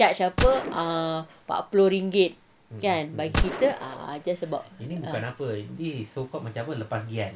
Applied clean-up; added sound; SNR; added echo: none; Gunshot, gunfire; 6 dB; none.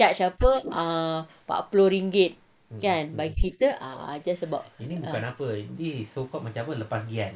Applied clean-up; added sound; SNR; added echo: neural mask model Resemble Enhance denoiser.